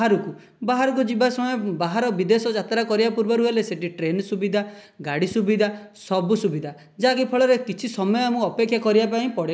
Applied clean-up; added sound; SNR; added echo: none; none; none; none.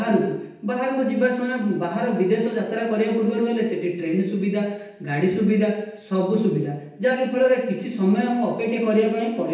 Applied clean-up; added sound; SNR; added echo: none; none; none; reverberation time 0.9 s.